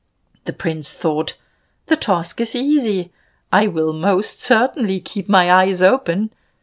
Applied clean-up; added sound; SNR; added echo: none; none; none; none.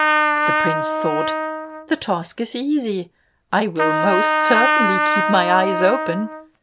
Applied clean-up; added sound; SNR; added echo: none; Trumpet; -2 dB; none.